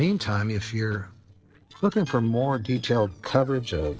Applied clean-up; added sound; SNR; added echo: neural separator model SepFormer DNS4.